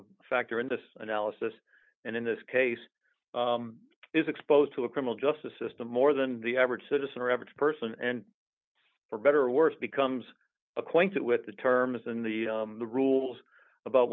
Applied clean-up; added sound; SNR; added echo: none; none; none; none.